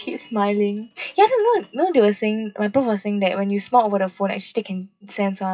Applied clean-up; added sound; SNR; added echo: classical method WPE with log-MMSE.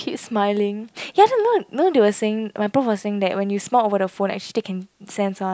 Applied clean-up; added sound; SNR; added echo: none; none; none; none.